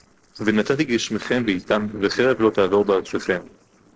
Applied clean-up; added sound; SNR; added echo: neural separator model SepFormer DNS4.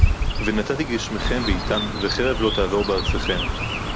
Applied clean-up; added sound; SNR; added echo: none; Chirp, tweet; -1 dB; none.